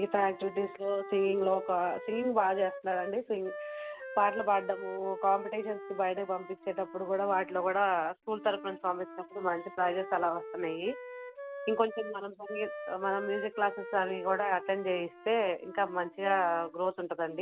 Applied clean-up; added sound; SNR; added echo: none; Wind instrument, woodwind instrument; 12 dB; none.